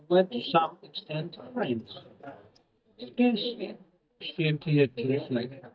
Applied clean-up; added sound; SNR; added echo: neural mask model DeepFilterNet 3.